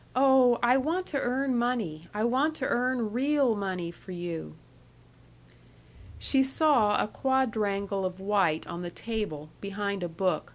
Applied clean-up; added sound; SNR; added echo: none; none; none; none.